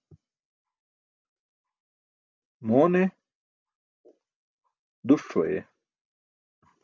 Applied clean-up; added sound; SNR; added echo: none; none; none; none.